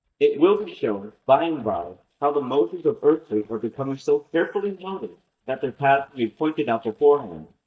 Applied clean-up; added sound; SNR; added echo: neural mask model DeepFilterNet 3.